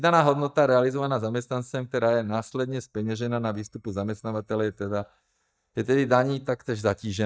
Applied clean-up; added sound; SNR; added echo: neural mask model DeepFilterNet 3.